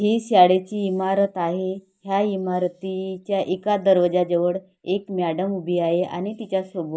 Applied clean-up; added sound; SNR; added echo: neural mask model Resemble Enhance denoiser.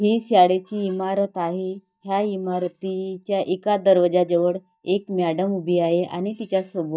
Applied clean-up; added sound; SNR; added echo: neural mask model DeepFilterNet 3.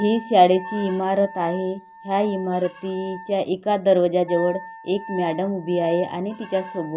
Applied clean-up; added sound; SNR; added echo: none; Wind instrument, woodwind instrument; 16 dB; none.